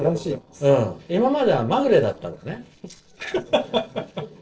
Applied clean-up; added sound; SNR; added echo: neural separator model SepFormer DNS4.